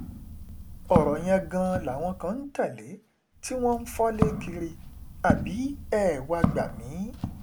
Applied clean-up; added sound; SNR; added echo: none; Walk, footsteps; 3 dB; none.